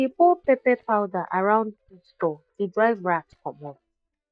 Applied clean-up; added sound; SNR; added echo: neural mask model DeepFilterNet 3.